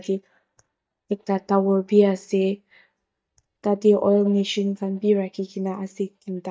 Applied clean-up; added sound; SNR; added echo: neural mask model DeepFilterNet 3.